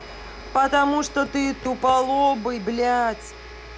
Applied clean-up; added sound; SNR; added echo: none; Domestic sounds, home sounds + Computer keyboard; 18 dB; none.